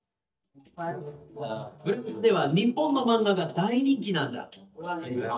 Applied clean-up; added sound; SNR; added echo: neural mask model DeepFilterNet 3.